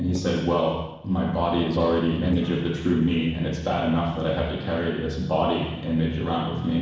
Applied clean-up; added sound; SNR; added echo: neural separator model SepFormer DNS4.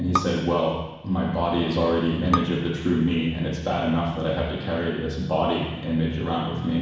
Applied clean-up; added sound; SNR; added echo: none; Bowed string instrument; 10 dB; reverberation time 1.1 s.